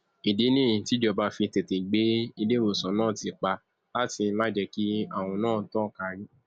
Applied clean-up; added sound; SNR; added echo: none; Organ; 16 dB; none.